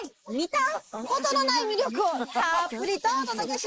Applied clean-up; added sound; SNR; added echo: neural mask model Resemble Enhance denoiser.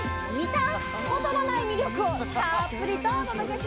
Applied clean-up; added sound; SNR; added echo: none; Trumpet; 11 dB; none.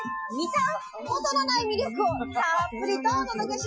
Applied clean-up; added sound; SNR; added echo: classical method Wiener filter.